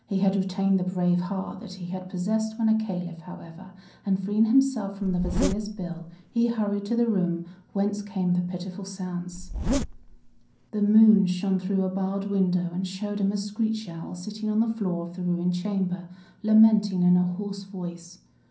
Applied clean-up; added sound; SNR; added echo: none; Zipper (clothing); 5 dB; reverberation time 0.6 s.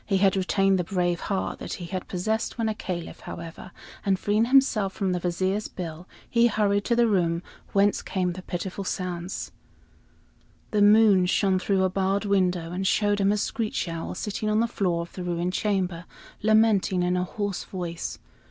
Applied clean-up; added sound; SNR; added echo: none; none; none; none.